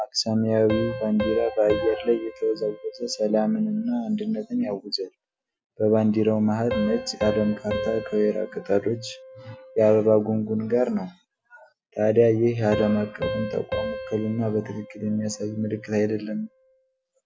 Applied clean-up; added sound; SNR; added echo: none; Piano; 11 dB; none.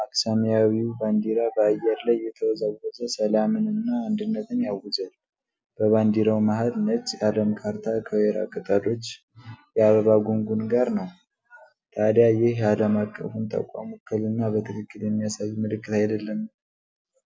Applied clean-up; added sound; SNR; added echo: none; none; none; none.